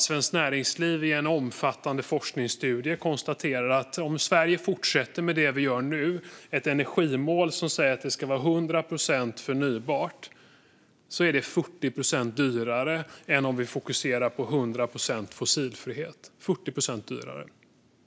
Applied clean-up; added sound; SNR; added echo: none; none; none; none.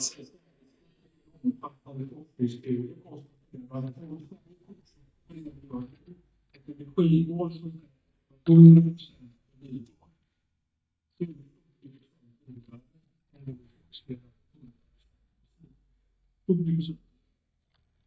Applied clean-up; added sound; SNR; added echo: neural mask model DeepFilterNet 3.